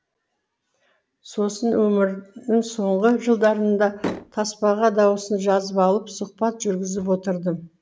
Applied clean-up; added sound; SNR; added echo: none; Slam; 14 dB; none.